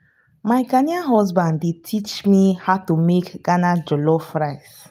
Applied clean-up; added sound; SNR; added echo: none; none; none; none.